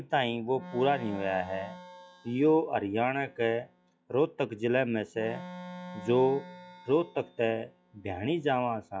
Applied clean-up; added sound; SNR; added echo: classical method log-MMSE.